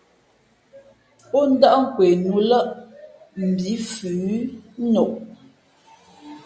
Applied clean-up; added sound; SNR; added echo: none; none; none; none.